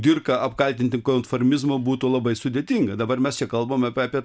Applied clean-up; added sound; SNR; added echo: none; none; none; none.